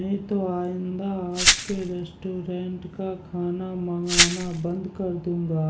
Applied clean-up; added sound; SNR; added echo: none; Glass; -4 dB; reverberation time 0.4 s.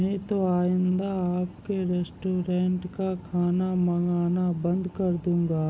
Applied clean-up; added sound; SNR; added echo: none; none; none; none.